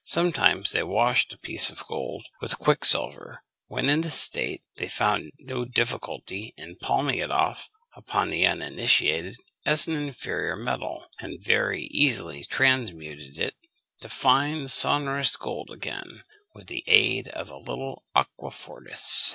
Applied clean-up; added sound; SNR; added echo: none; none; none; none.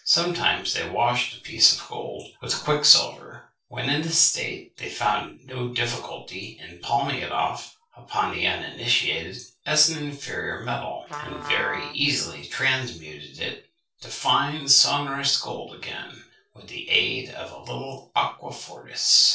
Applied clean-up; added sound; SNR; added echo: neural separator model SepFormer DNS4.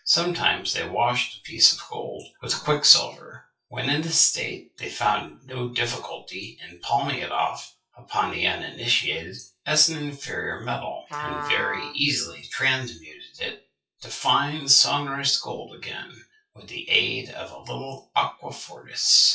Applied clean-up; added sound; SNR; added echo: classical method WPE with log-MMSE.